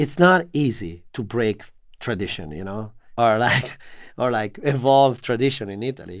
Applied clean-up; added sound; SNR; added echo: none; none; none; none.